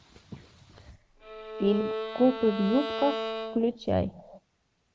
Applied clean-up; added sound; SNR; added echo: none; Bowed string instrument; 6 dB; none.